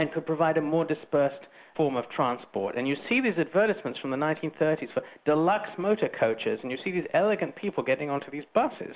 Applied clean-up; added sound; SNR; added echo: none; none; none; none.